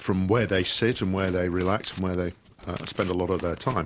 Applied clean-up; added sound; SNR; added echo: none; Scissors; 19 dB; none.